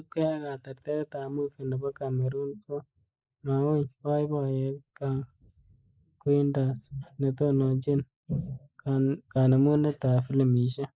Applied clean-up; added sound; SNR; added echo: neural mask model Resemble Enhance denoiser.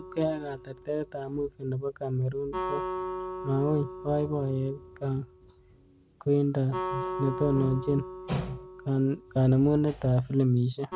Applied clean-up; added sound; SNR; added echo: none; Acoustic guitar; 11 dB; none.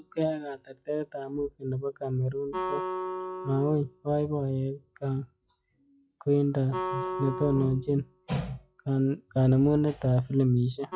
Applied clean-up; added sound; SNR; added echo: classical method log-MMSE.